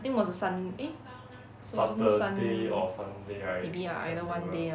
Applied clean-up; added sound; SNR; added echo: none; none; none; none.